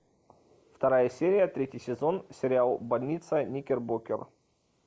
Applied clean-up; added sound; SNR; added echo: neural mask model Resemble Enhance denoiser.